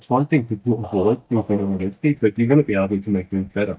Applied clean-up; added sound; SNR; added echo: neural mask model DeepFilterNet 3.